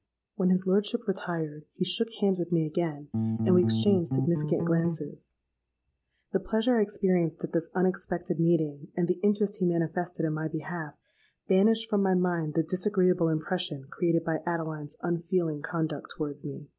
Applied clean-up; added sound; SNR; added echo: none; Bass guitar; 1 dB; none.